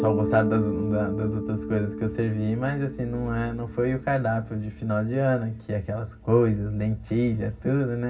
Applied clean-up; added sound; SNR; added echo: none; Mallet percussion; 9 dB; reverberation time 0.4 s.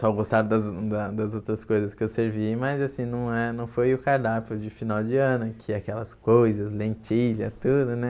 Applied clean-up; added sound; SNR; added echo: none; none; none; none.